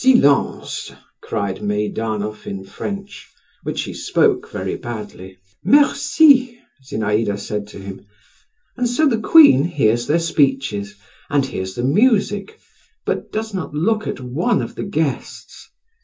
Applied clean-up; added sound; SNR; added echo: none; none; none; reverberation time 0.2 s.